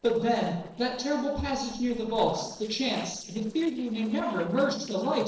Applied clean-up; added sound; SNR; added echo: neural separator model SepFormer DNS4.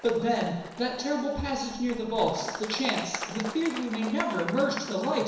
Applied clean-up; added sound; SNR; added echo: none; Applause; 11 dB; reverberation time 1.0 s.